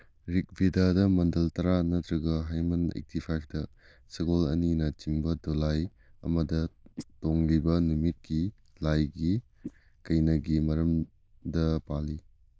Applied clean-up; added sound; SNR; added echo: neural diffusion model UNIVERSE++.